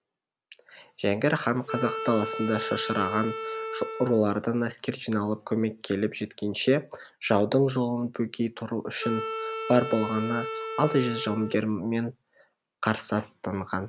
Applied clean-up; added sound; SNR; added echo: none; Wind instrument, woodwind instrument; 7 dB; none.